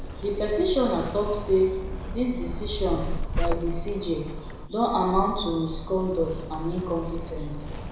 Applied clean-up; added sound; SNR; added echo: none; Zipper (clothing); 4 dB; reverberation time 1.0 s.